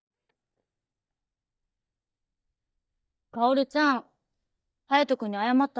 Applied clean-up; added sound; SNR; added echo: neural mask model DeepFilterNet 3.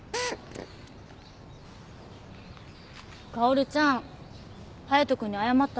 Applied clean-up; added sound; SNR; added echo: none; Drill; 5 dB; none.